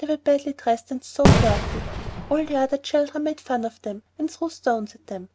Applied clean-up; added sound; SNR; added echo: none; Fireworks; -4 dB; none.